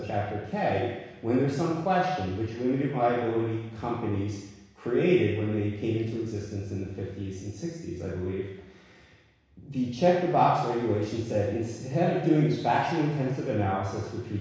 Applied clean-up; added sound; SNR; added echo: none; none; none; reverberation time 1.1 s.